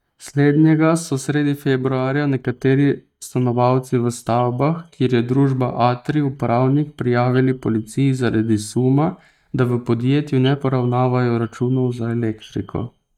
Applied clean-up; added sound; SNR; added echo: neural mask model DeepFilterNet 3.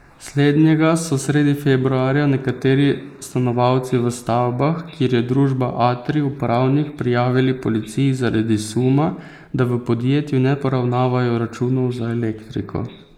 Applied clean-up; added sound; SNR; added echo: neural mask model Resemble Enhance denoiser.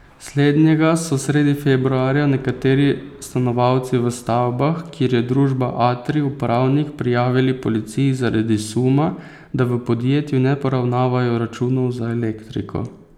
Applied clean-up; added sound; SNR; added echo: none; none; none; none.